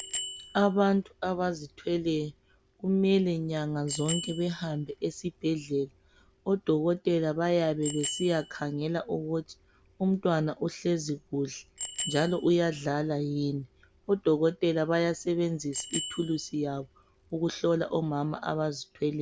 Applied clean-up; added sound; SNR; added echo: none; Bicycle bell; 14 dB; none.